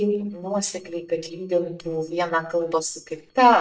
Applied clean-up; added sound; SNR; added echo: neural mask model DeepFilterNet 3.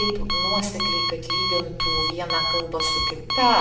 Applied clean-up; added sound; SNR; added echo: none; Alarm; -1 dB; reverberation time 0.7 s.